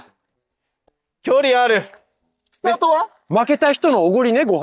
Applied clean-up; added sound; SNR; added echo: neural mask model DeepFilterNet 3.